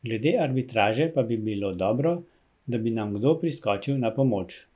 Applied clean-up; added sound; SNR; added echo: none; none; none; none.